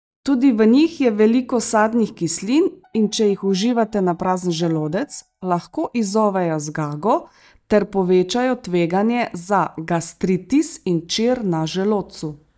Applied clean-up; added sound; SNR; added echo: neural mask model DeepFilterNet 3.